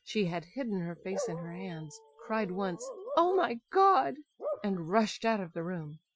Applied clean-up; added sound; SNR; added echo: classical method Wiener filter.